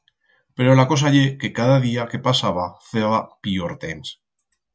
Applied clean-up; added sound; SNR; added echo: none; none; none; none.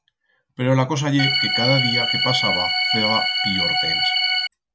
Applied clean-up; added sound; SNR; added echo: none; Organ; -4 dB; none.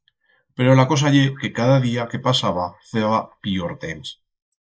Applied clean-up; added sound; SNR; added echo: neural mask model Resemble Enhance denoiser.